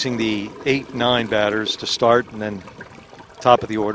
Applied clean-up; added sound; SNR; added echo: none; Toilet flush / Gurgling; 17 dB; none.